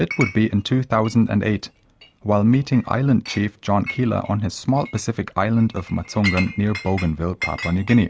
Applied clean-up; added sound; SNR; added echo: none; Chink, clink; 14 dB; none.